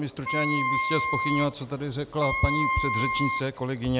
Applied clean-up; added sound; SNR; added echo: none; Wind instrument, woodwind instrument; 0 dB; none.